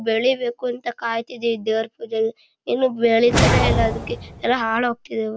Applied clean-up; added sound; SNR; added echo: none; Whoosh, swoosh, swish; 0 dB; none.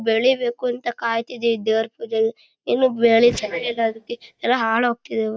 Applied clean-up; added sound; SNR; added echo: neural mask model DeepFilterNet 3.